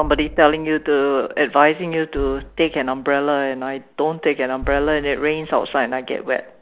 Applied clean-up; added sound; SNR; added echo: neural mask model DeepFilterNet 3.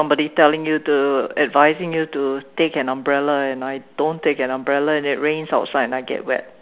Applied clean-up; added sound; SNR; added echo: none; none; none; none.